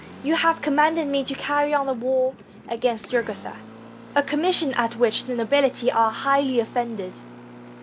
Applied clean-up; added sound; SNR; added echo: none; Engine; 18 dB; none.